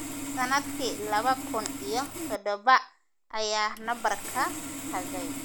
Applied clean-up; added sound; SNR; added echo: none; Sawing; 7 dB; none.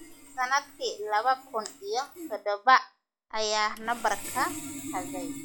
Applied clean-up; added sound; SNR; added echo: classical method log-MMSE.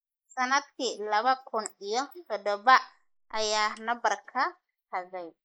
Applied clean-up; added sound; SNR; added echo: neural mask model Resemble Enhance denoiser.